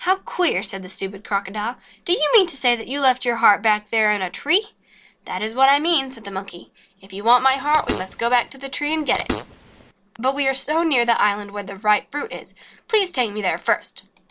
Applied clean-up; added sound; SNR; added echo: none; Fart; 9 dB; none.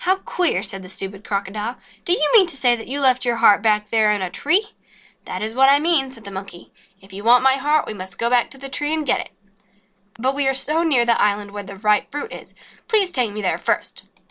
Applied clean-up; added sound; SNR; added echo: none; none; none; none.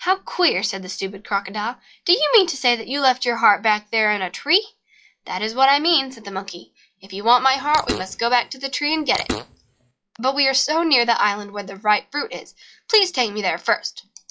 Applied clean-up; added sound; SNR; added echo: classical method log-MMSE.